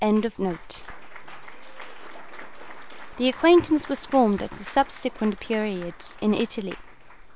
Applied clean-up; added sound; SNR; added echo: none; Applause / Cheering; 19 dB; none.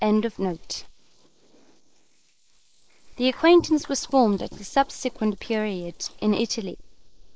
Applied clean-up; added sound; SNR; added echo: neural mask model Resemble Enhance denoiser.